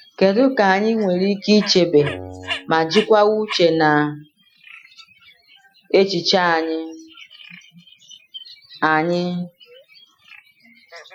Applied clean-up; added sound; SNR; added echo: classical method Wiener filter.